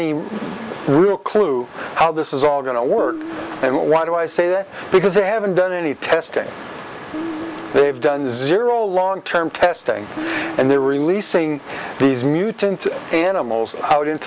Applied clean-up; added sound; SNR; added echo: none; Guitar; 13 dB; none.